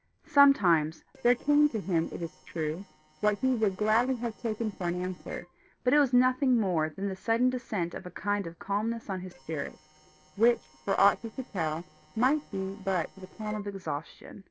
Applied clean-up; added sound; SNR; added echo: neural separator model SepFormer DNS4.